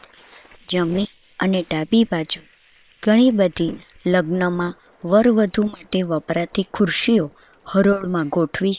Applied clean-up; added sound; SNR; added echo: neural separator model SepFormer WHAM!.